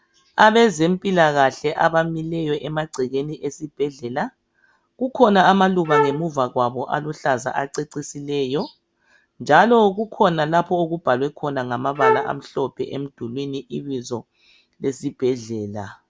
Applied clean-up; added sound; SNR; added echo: none; Wind instrument, woodwind instrument; 1 dB; none.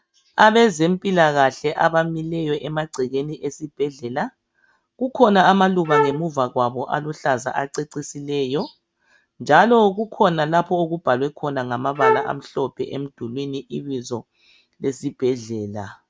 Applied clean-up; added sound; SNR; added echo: neural mask model RNNoise.